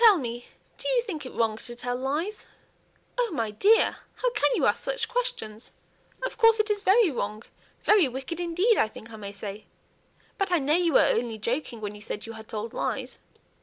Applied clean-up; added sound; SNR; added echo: none; none; none; none.